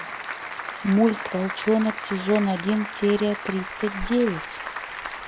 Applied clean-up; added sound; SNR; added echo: none; Applause; 9 dB; none.